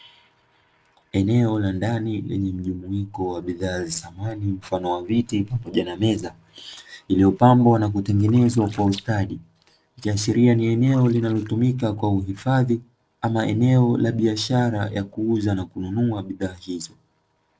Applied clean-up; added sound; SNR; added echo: neural separator model SepFormer DNS4.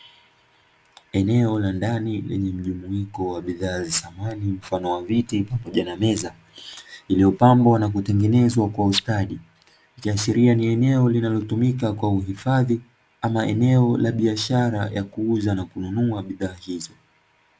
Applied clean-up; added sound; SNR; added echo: none; none; none; none.